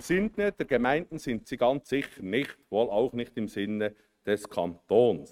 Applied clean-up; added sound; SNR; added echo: neural mask model RNNoise.